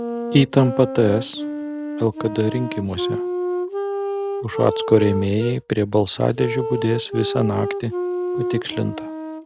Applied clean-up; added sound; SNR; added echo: none; Wind instrument, woodwind instrument; 5 dB; none.